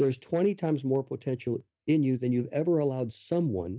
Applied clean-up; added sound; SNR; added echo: none; none; none; none.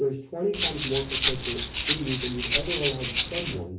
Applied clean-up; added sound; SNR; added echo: none; Rattle (instrument); -1 dB; reverberation time 0.4 s.